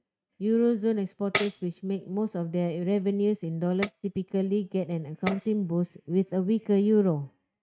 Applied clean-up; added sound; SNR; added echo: neural mask model RNNoise.